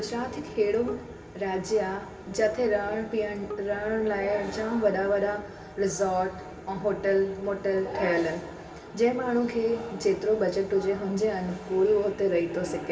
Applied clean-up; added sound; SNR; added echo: none; Bowed string instrument; 18 dB; reverberation time 0.2 s.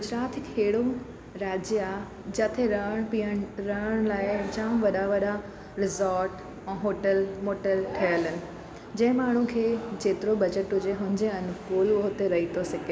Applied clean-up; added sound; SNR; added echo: none; none; none; none.